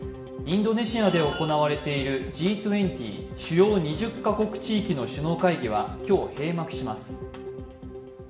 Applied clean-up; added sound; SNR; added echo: none; none; none; reverberation time 1.1 s.